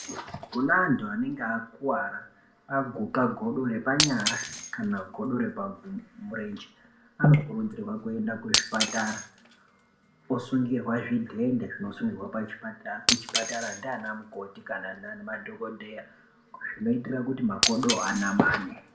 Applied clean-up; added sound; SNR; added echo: none; Shatter; 6 dB; reverberation time 0.4 s.